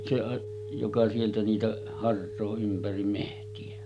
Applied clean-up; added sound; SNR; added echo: none; Telephone; 11 dB; none.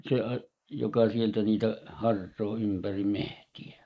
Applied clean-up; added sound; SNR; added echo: neural mask model Resemble Enhance denoiser.